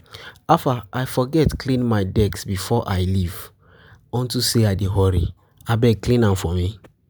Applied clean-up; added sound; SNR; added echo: none; none; none; none.